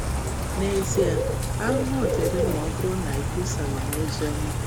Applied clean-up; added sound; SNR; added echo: none; Bird / Rain; -4 dB; none.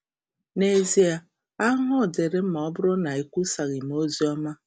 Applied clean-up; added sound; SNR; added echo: none; none; none; none.